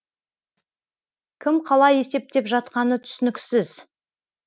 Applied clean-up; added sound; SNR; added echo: none; none; none; none.